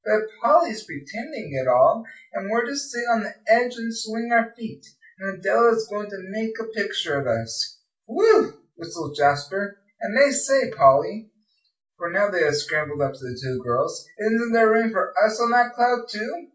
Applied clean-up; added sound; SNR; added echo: none; none; none; reverberation time 0.2 s.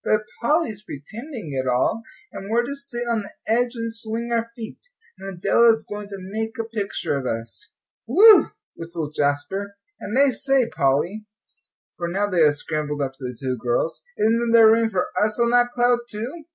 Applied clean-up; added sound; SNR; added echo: none; none; none; none.